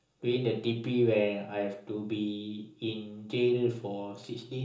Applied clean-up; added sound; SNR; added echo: none; none; none; reverberation time 0.6 s.